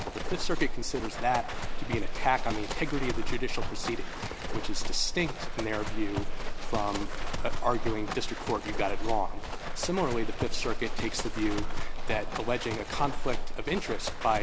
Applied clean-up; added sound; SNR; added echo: none; Livestock, farm animals, working animals; -3 dB; none.